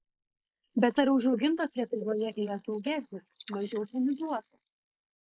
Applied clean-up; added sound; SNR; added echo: neural mask model Resemble Enhance denoiser.